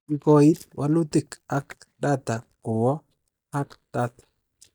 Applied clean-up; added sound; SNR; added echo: neural mask model DeepFilterNet 3.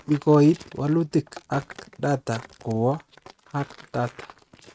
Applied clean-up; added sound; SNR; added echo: neural mask model RNNoise.